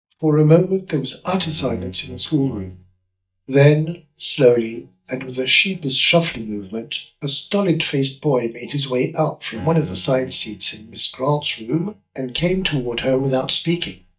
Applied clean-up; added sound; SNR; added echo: neural mask model DeepFilterNet 3.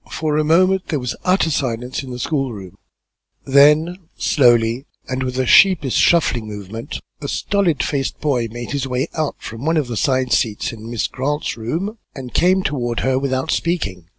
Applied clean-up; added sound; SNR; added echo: none; none; none; none.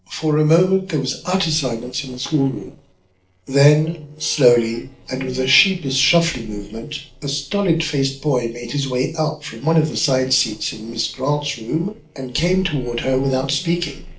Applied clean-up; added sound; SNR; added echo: neural separator model SepFormer DNS4.